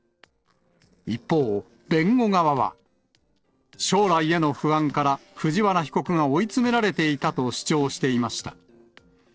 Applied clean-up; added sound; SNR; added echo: neural separator model SepFormer DNS4.